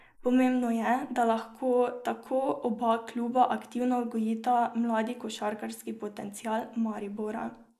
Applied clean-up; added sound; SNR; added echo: neural mask model Resemble Enhance denoiser.